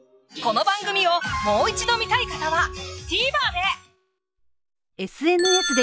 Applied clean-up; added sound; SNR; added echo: classical method log-MMSE.